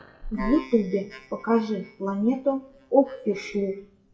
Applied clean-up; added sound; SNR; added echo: classical method WPE with log-MMSE.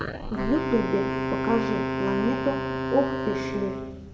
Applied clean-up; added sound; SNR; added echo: none; Wind instrument, woodwind instrument; 2 dB; reverberation time 1.5 s.